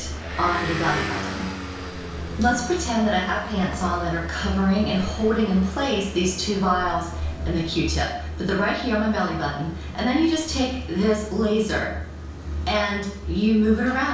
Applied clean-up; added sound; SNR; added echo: none; Motor vehicle (road) / Engine; 13 dB; reverberation time 0.6 s.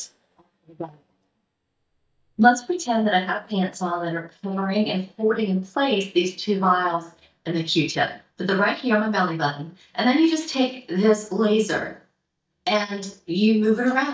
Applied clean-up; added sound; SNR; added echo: neural mask model DeepFilterNet 3.